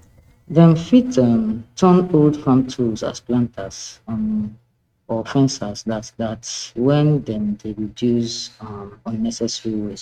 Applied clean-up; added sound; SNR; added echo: neural mask model RNNoise.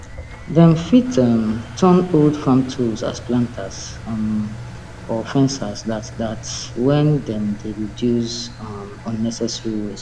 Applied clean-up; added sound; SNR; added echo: none; Engine; 15 dB; none.